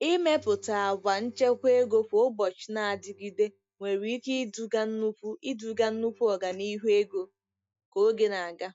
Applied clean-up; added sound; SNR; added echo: neural mask model DeepFilterNet 3.